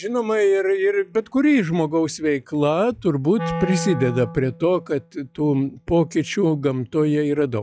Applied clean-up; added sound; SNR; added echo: classical method log-MMSE.